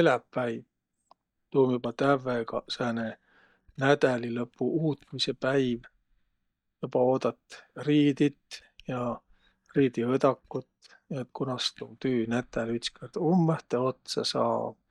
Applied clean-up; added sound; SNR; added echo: neural mask model DeepFilterNet 3.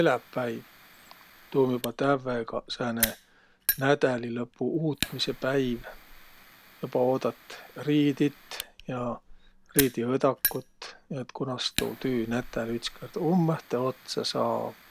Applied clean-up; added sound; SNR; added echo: none; Fire; 10 dB; none.